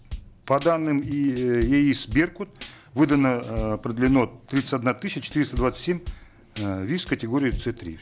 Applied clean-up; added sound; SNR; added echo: none; Tambourine / Drum / Drum kit; 13 dB; none.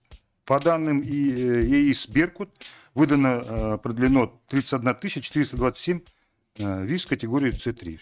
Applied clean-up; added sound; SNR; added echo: neural mask model RNNoise.